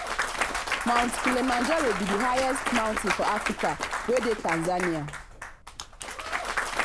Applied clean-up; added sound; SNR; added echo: none; Applause / Cheering / Clapping; 1 dB; none.